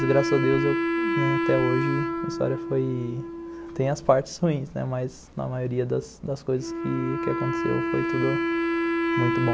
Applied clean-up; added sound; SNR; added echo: none; Wind instrument, woodwind instrument; 1 dB; none.